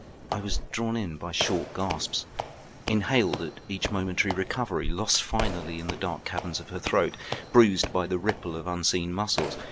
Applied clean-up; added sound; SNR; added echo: none; Squeak / Walk, footsteps; 10 dB; none.